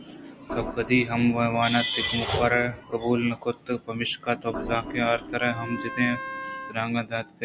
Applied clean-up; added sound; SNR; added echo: none; Organ + Wind instrument, woodwind instrument; 11 dB; none.